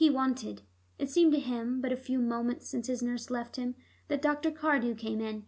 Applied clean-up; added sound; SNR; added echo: none; none; none; none.